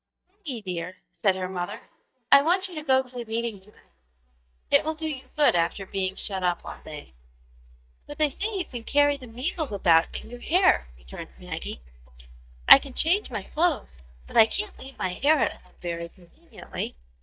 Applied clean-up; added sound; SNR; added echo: neural mask model DeepFilterNet 3.